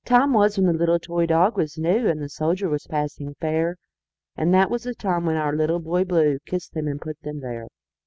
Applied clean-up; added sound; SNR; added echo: none; none; none; none.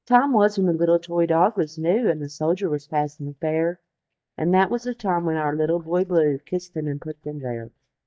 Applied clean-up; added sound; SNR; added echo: neural mask model DeepFilterNet 3.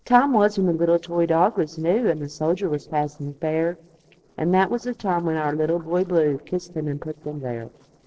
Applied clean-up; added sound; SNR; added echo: neural separator model SepFormer DNS4.